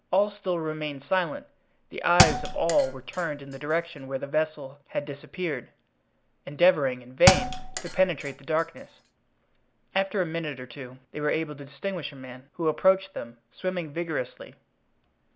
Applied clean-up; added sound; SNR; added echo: none; Thump, thud; 2 dB; none.